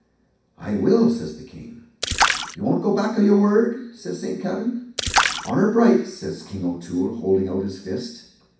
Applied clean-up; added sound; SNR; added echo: none; Splash, splatter; 4 dB; reverberation time 0.6 s.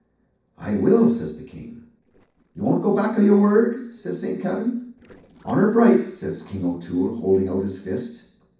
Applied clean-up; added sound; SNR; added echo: neural separator model SepFormer DNS4.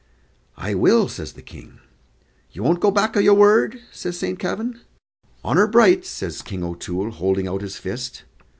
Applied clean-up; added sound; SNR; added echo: none; none; none; none.